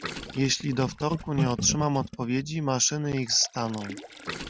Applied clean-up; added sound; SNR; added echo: none; Gurgling; 8 dB; none.